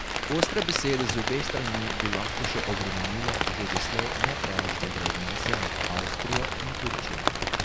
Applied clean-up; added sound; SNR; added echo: none; Rain; -4 dB; none.